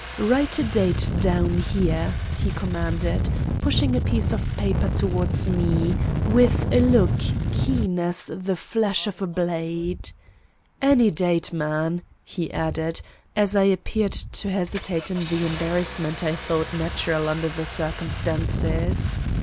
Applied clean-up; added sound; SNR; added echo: none; Engine starting; 2 dB; none.